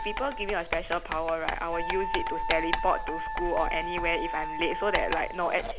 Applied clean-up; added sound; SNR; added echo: none; Wind instrument, woodwind instrument + Writing; 2 dB; none.